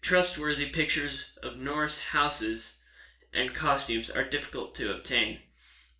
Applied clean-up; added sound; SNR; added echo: none; none; none; reverberation time 0.4 s.